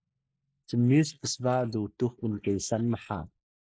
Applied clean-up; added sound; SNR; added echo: neural mask model Resemble Enhance denoiser.